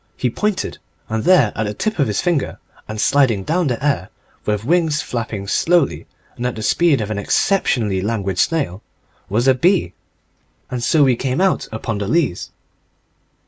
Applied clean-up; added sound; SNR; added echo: none; none; none; none.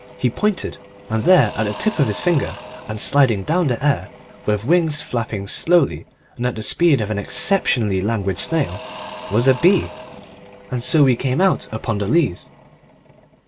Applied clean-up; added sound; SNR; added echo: none; Engine / Drill / Mechanisms; 18 dB; none.